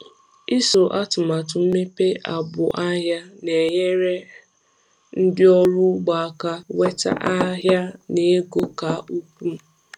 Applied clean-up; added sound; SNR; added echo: none; Knock / Wood; 11 dB; none.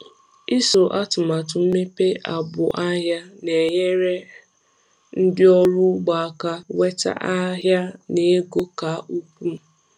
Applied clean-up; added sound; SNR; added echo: none; none; none; none.